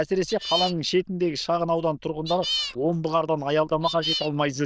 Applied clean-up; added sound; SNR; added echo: neural diffusion model UNIVERSE++.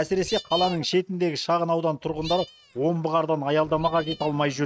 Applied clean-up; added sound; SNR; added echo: neural mask model RNNoise.